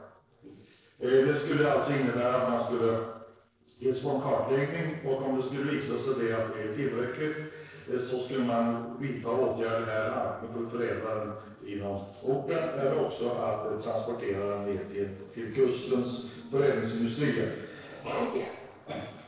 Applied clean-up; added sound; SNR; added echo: neural separator model SepFormer DNS4.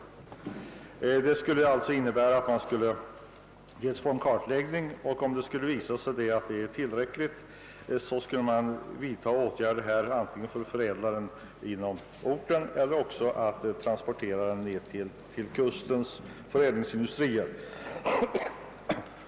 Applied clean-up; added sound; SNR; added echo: none; none; none; none.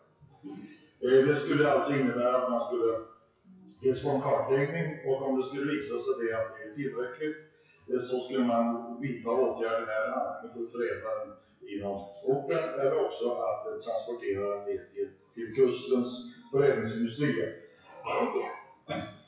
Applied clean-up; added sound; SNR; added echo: classical method WPE with log-MMSE.